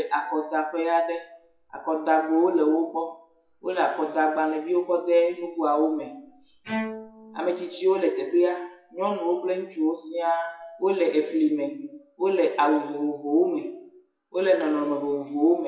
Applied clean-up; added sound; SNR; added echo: classical method WPE with log-MMSE.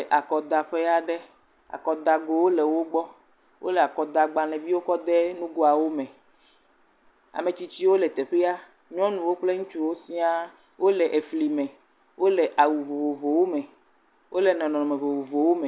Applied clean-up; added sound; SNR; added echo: none; none; none; none.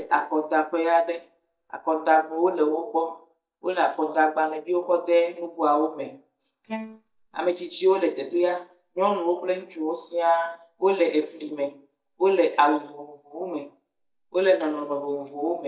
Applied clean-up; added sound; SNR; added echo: neural mask model DeepFilterNet 3.